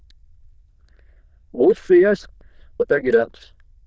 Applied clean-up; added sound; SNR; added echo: neural diffusion model UNIVERSE++.